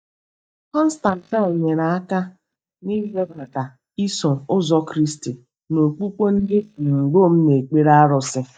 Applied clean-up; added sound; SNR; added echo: neural mask model DeepFilterNet 3.